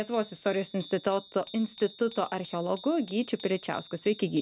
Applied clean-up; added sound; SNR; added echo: none; Bicycle bell; 19 dB; none.